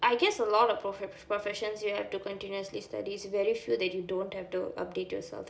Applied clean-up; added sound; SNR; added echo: none; none; none; none.